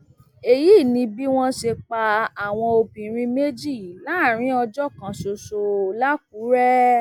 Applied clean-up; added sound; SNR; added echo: none; none; none; none.